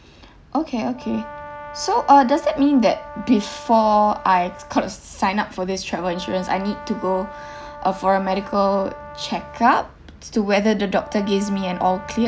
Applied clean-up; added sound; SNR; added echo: none; Brass instrument; 17 dB; none.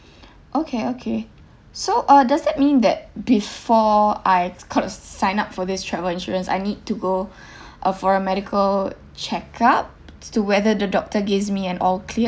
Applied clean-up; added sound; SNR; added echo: none; none; none; none.